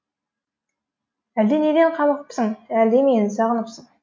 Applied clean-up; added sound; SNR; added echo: none; none; none; none.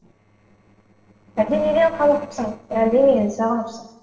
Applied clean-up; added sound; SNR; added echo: neural separator model SepFormer DNS4.